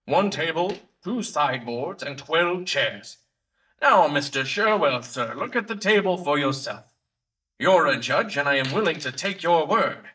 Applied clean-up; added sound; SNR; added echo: neural mask model DeepFilterNet 3.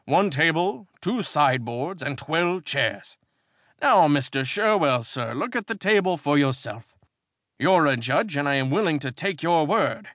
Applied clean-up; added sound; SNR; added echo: none; none; none; none.